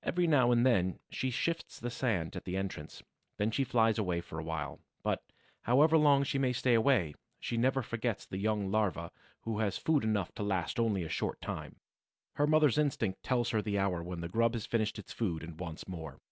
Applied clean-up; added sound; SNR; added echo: none; none; none; none.